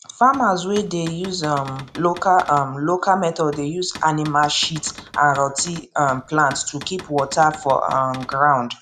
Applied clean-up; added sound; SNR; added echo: none; Cupboard open or close / Door; 19 dB; none.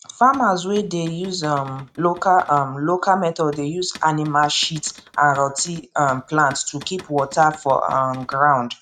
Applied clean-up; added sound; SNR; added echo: neural mask model RNNoise.